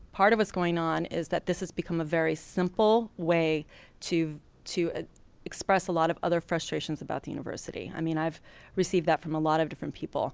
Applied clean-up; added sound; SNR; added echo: none; none; none; none.